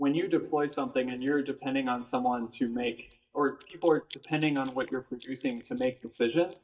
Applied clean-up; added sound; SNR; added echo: neural mask model DeepFilterNet 3.